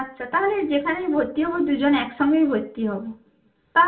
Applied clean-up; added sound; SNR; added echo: none; none; none; reverberation time 0.3 s.